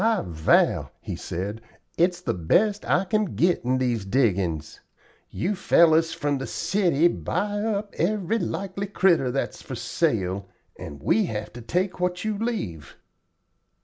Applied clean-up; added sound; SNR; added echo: none; none; none; none.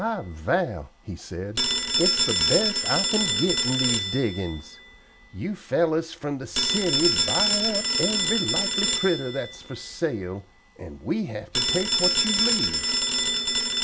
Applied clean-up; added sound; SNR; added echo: none; Telephone; -2 dB; none.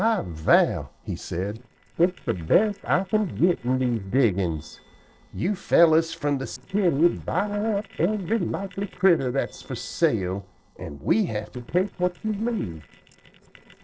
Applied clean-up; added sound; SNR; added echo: neural separator model SepFormer DNS4.